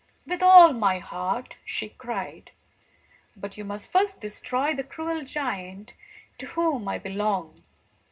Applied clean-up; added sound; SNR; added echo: none; none; none; reverberation time 0.2 s.